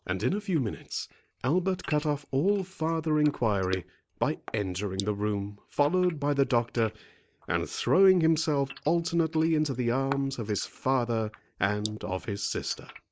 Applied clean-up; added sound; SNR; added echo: neural mask model Resemble Enhance denoiser.